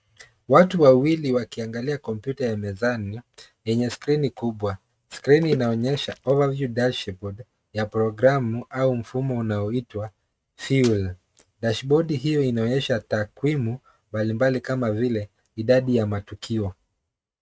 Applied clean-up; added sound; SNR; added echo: neural mask model RNNoise.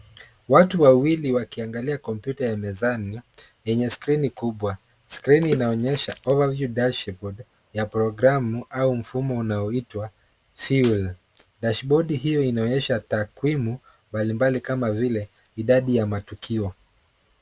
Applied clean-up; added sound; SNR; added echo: none; Water / Splash, splatter; 16 dB; none.